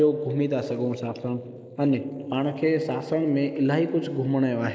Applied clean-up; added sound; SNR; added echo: neural mask model Resemble Enhance denoiser.